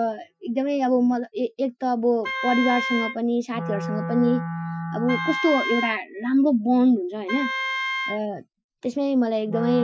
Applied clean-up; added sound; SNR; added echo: classical method Wiener filter.